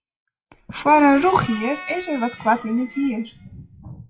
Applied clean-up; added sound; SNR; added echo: classical method WPE with log-MMSE.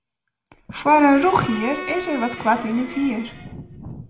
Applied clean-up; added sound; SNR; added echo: none; Bowed string instrument; 14 dB; reverberation time 0.7 s.